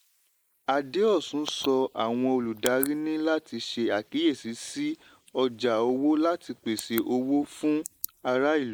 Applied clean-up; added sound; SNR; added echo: neural mask model Resemble Enhance denoiser.